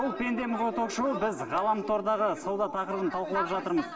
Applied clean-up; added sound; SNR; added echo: none; none; none; reverberation time 1.8 s.